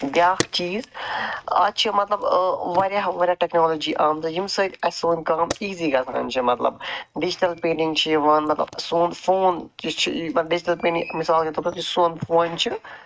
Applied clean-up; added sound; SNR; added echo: neural mask model RNNoise.